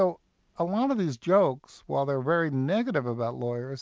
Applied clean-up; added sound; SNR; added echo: none; none; none; none.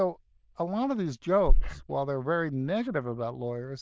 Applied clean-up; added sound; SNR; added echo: neural diffusion model UNIVERSE++.